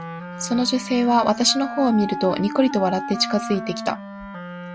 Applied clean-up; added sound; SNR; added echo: none; Wind instrument, woodwind instrument; 9 dB; none.